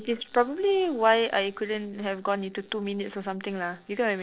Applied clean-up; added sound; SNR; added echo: neural separator model SepFormer DNS4.